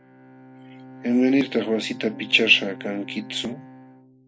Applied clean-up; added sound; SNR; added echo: none; Bowed string instrument; 17 dB; none.